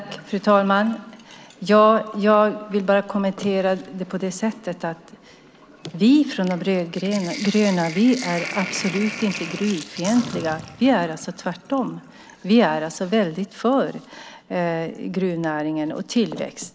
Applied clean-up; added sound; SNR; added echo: none; Sink (filling or washing); 17 dB; none.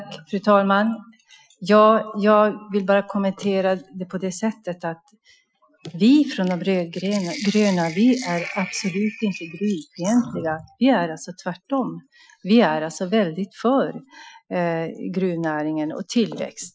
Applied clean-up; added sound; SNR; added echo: classical method Wiener filter.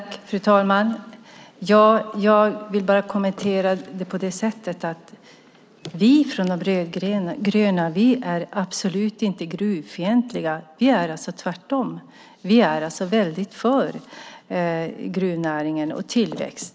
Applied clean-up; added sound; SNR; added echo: none; none; none; none.